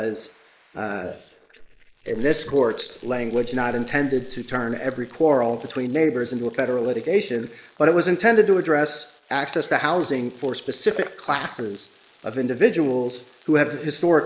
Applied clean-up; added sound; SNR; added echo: neural mask model Resemble Enhance denoiser.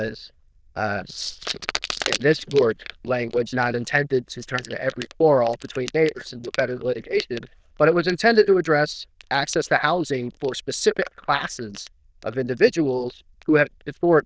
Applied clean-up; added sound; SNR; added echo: neural diffusion model UNIVERSE++.